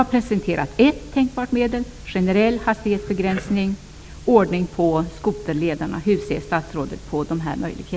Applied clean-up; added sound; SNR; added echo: none; none; none; none.